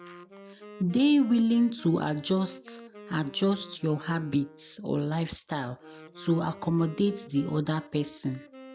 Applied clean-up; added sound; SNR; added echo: none; Wind instrument, woodwind instrument; 20 dB; none.